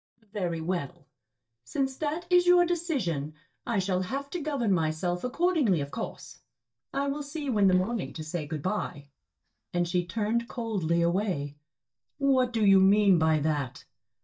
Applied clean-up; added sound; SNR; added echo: neural mask model DeepFilterNet 3.